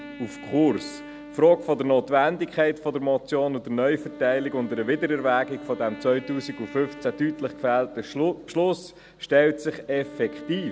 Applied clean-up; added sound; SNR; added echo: none; Wind instrument, woodwind instrument; 17 dB; none.